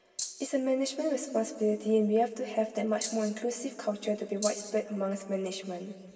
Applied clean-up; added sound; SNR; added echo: none; Rattle (instrument); 8 dB; reverberation time 2.5 s.